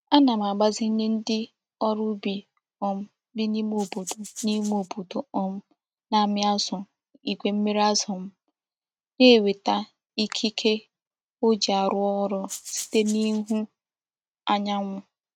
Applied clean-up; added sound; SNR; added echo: neural mask model RNNoise.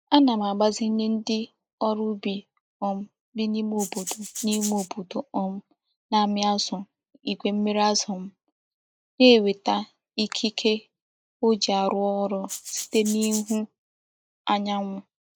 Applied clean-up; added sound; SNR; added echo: neural mask model Resemble Enhance denoiser.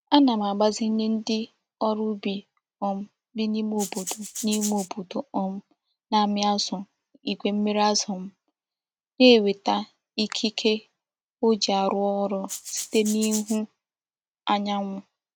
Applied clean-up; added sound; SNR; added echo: none; Rattle (instrument); 9 dB; none.